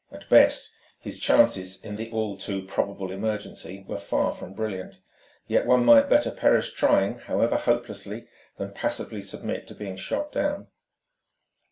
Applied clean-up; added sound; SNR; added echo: none; none; none; none.